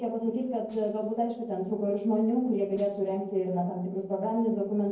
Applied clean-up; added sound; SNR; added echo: neural separator model SepFormer DNS4.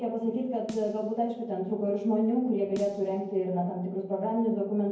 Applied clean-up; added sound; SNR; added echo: none; Snare drum; 20 dB; reverberation time 0.9 s.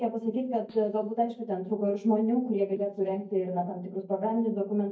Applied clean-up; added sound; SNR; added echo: neural mask model DeepFilterNet 3.